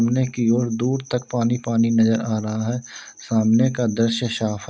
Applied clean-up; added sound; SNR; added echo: none; none; none; none.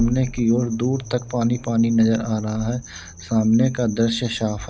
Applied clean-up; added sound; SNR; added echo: none; Accelerating, revving, vroom; 16 dB; none.